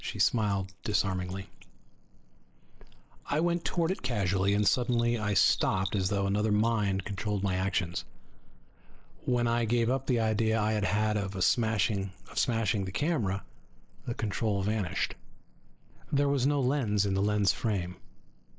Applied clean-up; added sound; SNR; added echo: neural mask model Resemble Enhance denoiser.